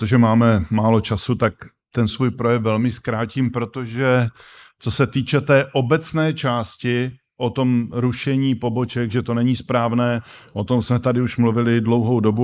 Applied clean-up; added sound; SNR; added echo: neural mask model Resemble Enhance denoiser.